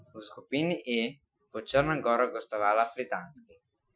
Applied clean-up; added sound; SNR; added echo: classical method Wiener filter.